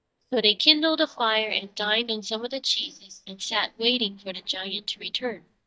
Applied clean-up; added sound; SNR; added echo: neural mask model DeepFilterNet 3.